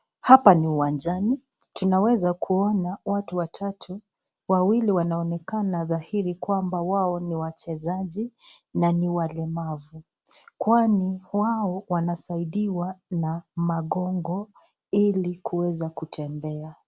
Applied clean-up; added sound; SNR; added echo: none; none; none; none.